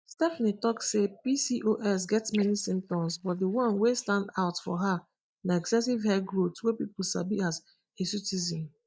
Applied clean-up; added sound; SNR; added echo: neural mask model DeepFilterNet 3.